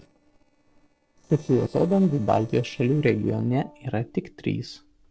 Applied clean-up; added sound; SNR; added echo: neural separator model SepFormer DNS4.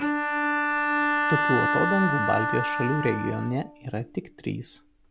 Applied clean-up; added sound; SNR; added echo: none; Bowed string instrument; -2 dB; none.